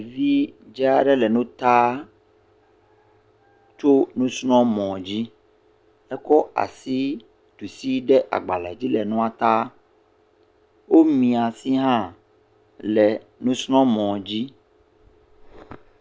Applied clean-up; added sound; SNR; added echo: none; none; none; none.